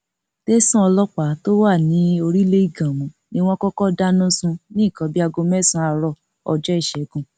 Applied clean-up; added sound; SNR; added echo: none; none; none; none.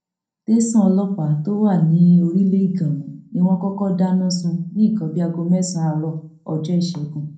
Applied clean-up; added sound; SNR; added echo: none; none; none; reverberation time 0.6 s.